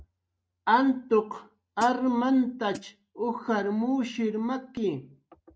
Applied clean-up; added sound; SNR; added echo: neural mask model RNNoise.